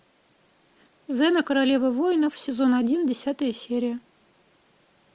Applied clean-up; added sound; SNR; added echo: none; none; none; none.